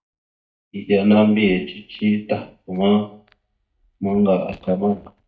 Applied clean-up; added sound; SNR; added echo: neural mask model DeepFilterNet 3.